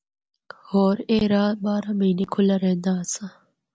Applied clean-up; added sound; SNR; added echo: none; none; none; none.